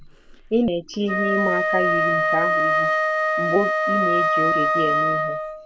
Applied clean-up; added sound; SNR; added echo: none; Wind instrument, woodwind instrument; -5 dB; none.